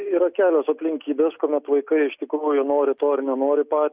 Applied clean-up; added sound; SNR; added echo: none; none; none; none.